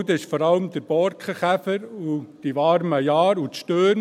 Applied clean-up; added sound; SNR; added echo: none; none; none; none.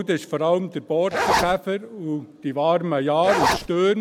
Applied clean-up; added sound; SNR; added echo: none; Zipper (clothing); 0 dB; none.